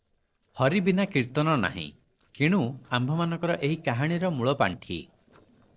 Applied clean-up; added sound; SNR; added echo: neural separator model SepFormer DNS4.